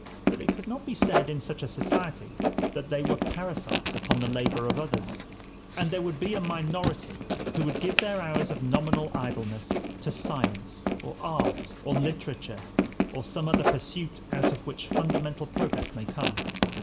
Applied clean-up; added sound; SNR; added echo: none; Writing; -2 dB; reverberation time 0.9 s.